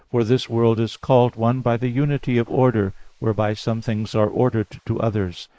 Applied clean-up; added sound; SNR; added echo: neural mask model Resemble Enhance denoiser.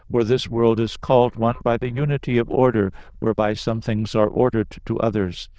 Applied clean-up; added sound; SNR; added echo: neural diffusion model UNIVERSE++.